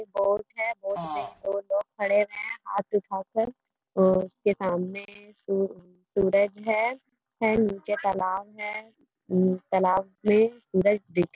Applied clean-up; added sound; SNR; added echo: none; Fart; 9 dB; none.